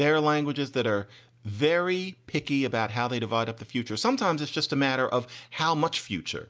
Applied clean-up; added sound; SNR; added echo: none; none; none; none.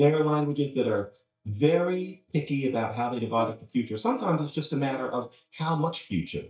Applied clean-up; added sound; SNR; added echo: neural mask model DeepFilterNet 3.